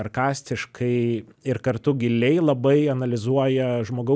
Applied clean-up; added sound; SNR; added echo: none; none; none; none.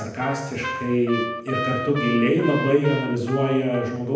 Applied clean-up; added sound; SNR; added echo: none; Trumpet; 9 dB; reverberation time 0.9 s.